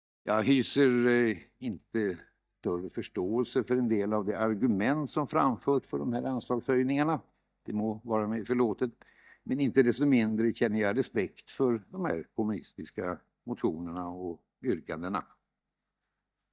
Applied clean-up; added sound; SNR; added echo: neural mask model DeepFilterNet 3.